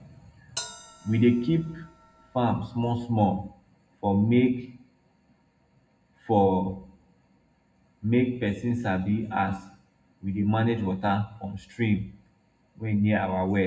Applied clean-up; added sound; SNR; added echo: none; Bell; 16 dB; reverberation time 0.3 s.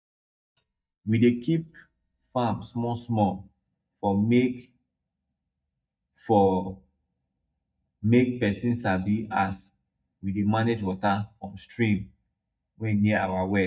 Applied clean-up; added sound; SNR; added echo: neural mask model DeepFilterNet 3.